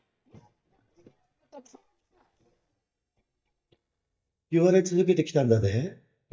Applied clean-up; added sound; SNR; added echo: neural mask model DeepFilterNet 3.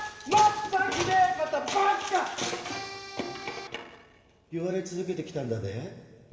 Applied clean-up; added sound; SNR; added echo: none; Accordion; 12 dB; reverberation time 1.9 s.